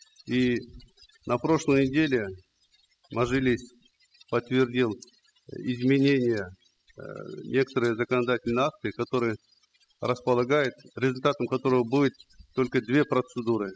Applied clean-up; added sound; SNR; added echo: classical method spectral subtraction.